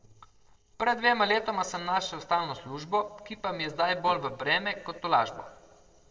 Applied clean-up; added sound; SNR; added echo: neural separator model SepFormer DNS4.